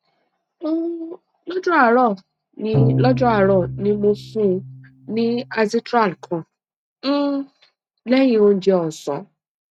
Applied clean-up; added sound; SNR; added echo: none; Bowed string instrument; 5 dB; none.